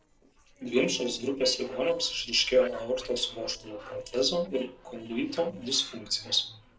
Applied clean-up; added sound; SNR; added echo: neural separator model SepFormer DNS4.